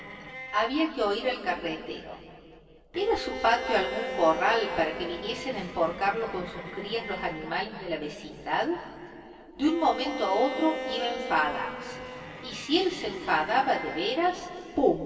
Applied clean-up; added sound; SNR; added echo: none; Bowed string instrument; 11 dB; reverberation time 2.5 s.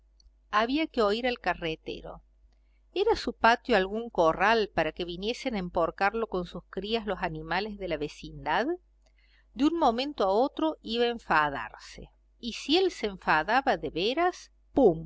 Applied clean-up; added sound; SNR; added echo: none; none; none; none.